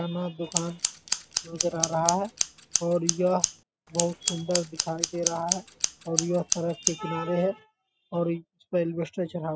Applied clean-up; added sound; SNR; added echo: none; Scissors; 1 dB; none.